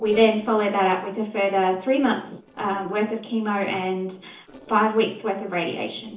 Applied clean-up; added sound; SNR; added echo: neural separator model SepFormer DNS4.